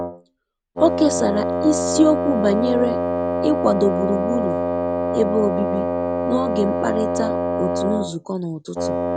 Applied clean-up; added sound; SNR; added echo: none; Wind instrument, woodwind instrument; 0 dB; none.